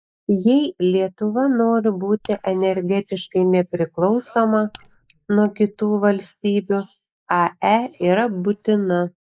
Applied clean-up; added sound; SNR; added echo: neural mask model Resemble Enhance denoiser.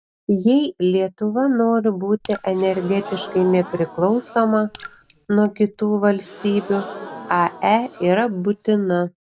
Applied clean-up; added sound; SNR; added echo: none; Crowd / Gasp + Raindrop / Splash, splatter; 17 dB; none.